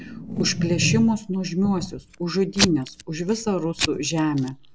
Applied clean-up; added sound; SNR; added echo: none; Packing tape, duct tape / Tearing; 5 dB; none.